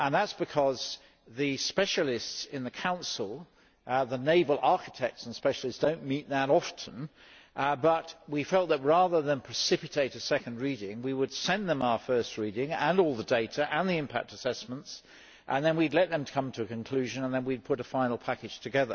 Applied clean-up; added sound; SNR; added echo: none; none; none; none.